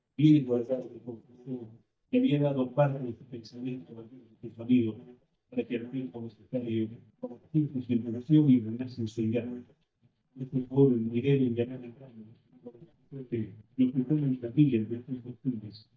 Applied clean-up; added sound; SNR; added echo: neural mask model DeepFilterNet 3.